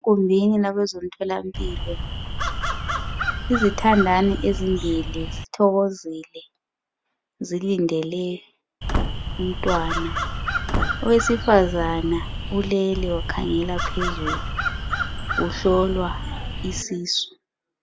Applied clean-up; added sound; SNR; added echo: none; Slam / Wood + Crow; 2 dB; none.